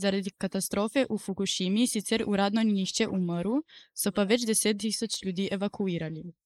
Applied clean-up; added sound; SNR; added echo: neural mask model Resemble Enhance denoiser.